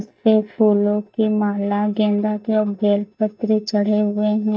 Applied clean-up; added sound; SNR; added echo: neural mask model DeepFilterNet 3.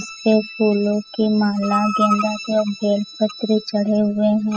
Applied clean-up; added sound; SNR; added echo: classical method spectral subtraction.